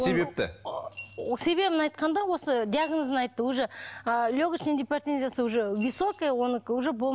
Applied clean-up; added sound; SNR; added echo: none; Coin (dropping) / Glass; 20 dB; none.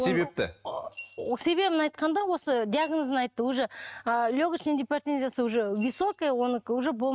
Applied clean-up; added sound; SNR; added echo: neural mask model RNNoise.